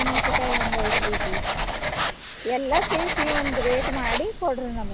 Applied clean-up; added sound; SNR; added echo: none; Writing; -3 dB; none.